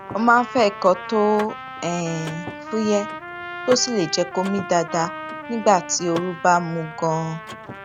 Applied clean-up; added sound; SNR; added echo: none; Trumpet + Mechanisms / Car; 11 dB; none.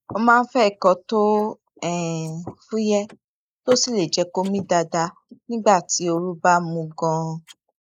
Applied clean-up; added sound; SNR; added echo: neural mask model Resemble Enhance denoiser.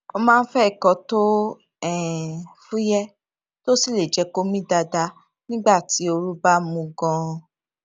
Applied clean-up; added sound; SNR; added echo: none; none; none; none.